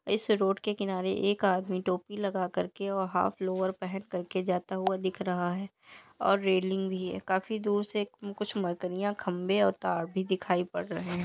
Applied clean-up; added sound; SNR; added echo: none; none; none; none.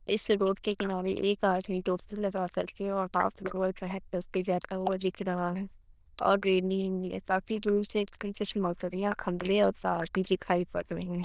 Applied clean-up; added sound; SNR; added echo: neural diffusion model UNIVERSE++.